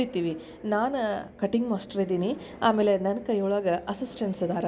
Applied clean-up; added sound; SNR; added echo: none; none; none; none.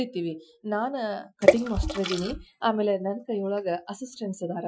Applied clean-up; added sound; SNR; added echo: classical method Wiener filter.